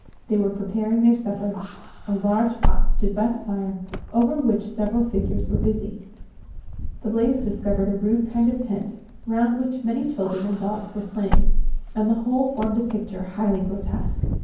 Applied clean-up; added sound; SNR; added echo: none; Wind / Car; 0 dB; reverberation time 0.9 s.